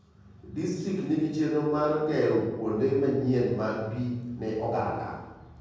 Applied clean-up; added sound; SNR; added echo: none; none; none; reverberation time 1.3 s.